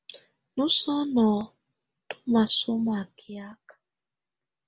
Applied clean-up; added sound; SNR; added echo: none; none; none; none.